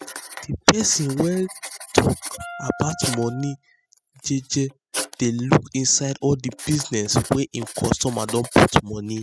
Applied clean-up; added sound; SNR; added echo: classical method spectral subtraction.